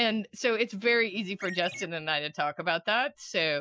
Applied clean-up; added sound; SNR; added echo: classical method Wiener filter.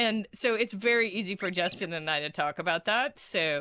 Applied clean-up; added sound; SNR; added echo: neural mask model Resemble Enhance denoiser.